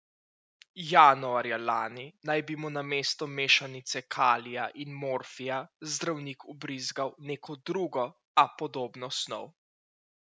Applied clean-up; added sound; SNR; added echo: none; none; none; none.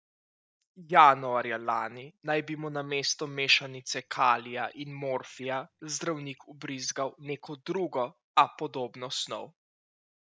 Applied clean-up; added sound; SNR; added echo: neural mask model DeepFilterNet 3.